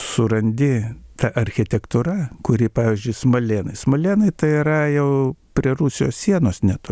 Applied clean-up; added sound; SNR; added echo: none; none; none; none.